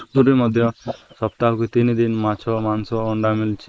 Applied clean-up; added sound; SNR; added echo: neural mask model Resemble Enhance denoiser.